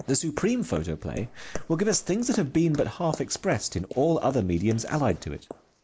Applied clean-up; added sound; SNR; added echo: neural mask model Resemble Enhance denoiser.